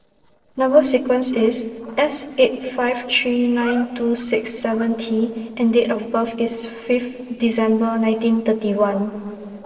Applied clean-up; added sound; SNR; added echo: neural separator model SepFormer DNS4.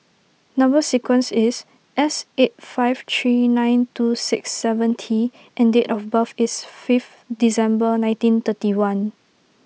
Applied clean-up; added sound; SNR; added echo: none; none; none; none.